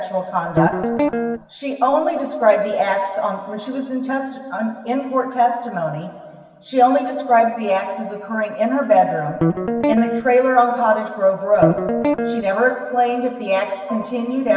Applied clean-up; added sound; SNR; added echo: none; Guitar; 1 dB; reverberation time 2.1 s.